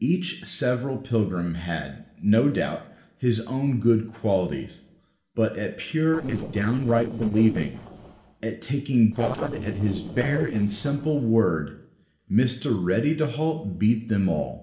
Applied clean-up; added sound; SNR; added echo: neural separator model SepFormer DNS4.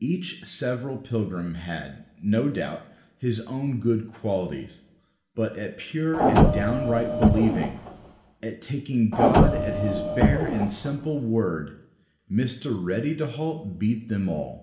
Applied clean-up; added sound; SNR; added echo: none; Printer; -4 dB; reverberation time 0.6 s.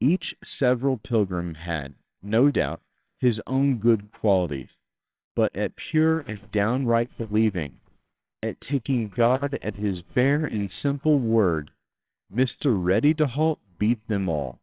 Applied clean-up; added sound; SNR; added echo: neural separator model SepFormer WHAMR!.